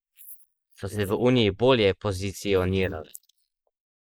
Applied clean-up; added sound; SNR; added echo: neural mask model Resemble Enhance denoiser.